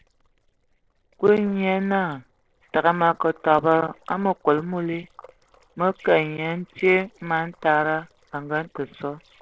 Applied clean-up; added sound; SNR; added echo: neural separator model SepFormer DNS4.